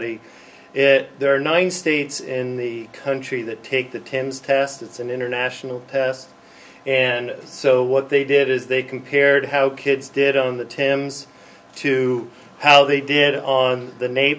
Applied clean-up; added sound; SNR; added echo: none; none; none; none.